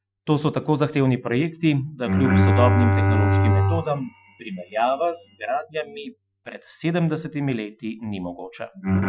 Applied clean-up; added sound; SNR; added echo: classical method Wiener filter.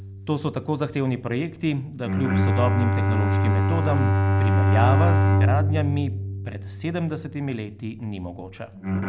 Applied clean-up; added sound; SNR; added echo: none; Bowed string instrument; -5 dB; none.